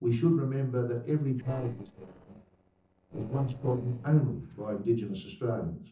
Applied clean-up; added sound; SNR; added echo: neural separator model SepFormer DNS4.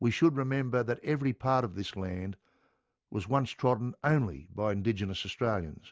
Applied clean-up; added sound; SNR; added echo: none; none; none; none.